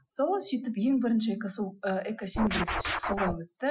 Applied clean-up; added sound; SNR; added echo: classical method Wiener filter.